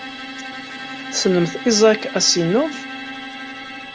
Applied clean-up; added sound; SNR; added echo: none; Bowed string instrument + Musical instrument; 11 dB; none.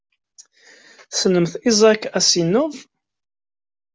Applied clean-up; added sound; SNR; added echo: none; none; none; none.